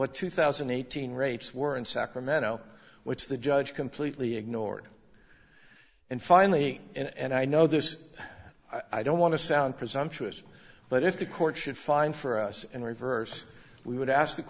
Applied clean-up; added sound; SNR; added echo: none; none; none; none.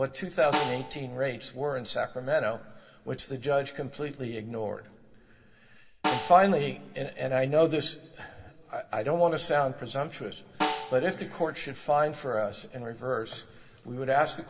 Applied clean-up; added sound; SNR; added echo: none; Snare drum; 8 dB; reverberation time 3.0 s.